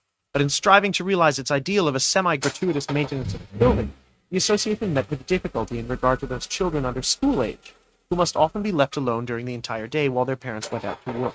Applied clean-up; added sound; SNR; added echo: neural mask model RNNoise.